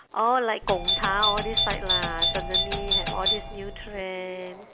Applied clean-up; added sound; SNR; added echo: none; Doorbell; -3 dB; none.